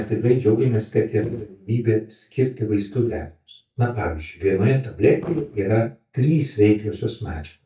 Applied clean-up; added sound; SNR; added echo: neural mask model DeepFilterNet 3.